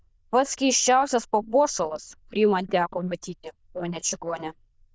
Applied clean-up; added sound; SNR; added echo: neural diffusion model UNIVERSE++.